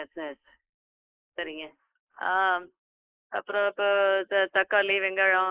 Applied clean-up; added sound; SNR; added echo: neural mask model Resemble Enhance denoiser.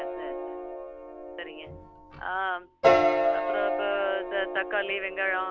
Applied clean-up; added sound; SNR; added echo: none; Piano; -4 dB; none.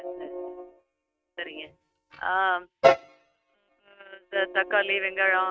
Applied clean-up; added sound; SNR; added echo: neural mask model RNNoise.